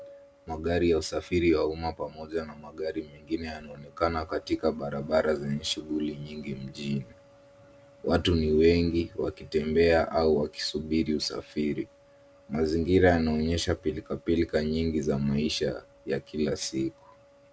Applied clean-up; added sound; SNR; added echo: none; none; none; none.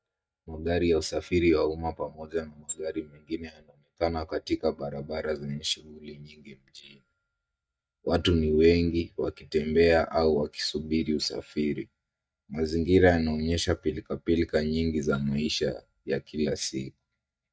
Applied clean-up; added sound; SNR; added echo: neural mask model DeepFilterNet 3.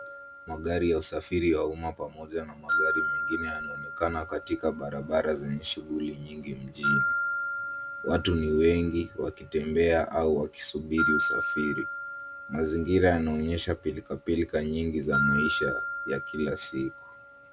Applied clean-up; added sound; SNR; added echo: none; Glockenspiel; 4 dB; none.